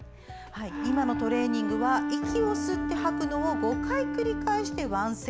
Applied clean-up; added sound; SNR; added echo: none; Wind instrument, woodwind instrument; 2 dB; none.